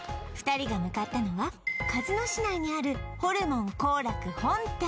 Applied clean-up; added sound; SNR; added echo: none; none; none; none.